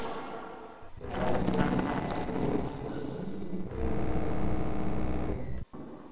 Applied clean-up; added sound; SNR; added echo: neural separator model SepFormer DNS4.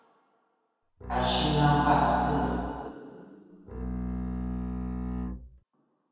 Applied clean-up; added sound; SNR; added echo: none; Bowed string instrument; 3 dB; reverberation time 2.1 s.